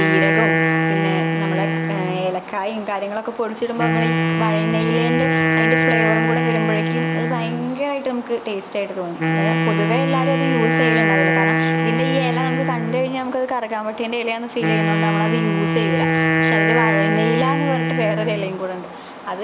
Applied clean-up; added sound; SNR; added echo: none; Wind instrument, woodwind instrument; -4 dB; none.